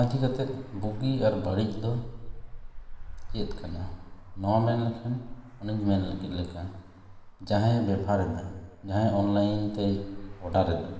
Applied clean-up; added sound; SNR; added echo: none; Traffic noise, roadway noise; 11 dB; reverberation time 1.2 s.